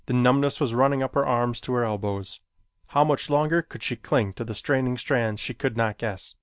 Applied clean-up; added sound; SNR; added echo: none; none; none; none.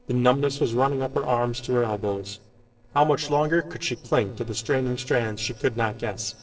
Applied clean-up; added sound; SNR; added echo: neural separator model SepFormer DNS4.